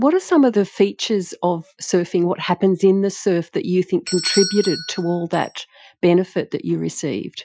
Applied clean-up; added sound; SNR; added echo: classical method Wiener filter.